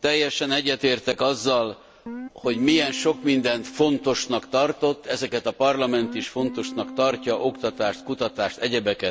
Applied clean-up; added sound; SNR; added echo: none; Guitar; 14 dB; none.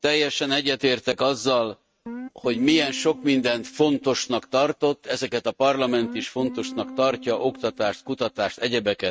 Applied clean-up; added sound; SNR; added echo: neural mask model RNNoise.